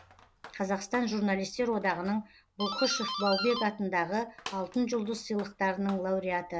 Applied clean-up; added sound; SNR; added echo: none; Doorbell; 10 dB; none.